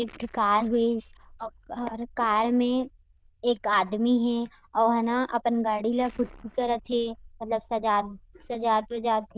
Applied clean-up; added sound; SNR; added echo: neural diffusion model UNIVERSE++.